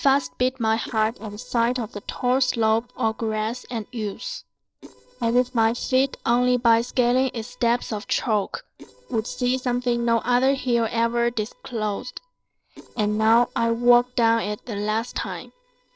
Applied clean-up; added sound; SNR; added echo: neural separator model SepFormer DNS4.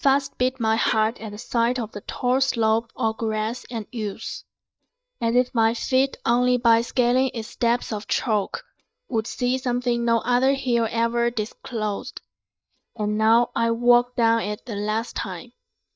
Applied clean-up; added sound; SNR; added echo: neural mask model DeepFilterNet 3.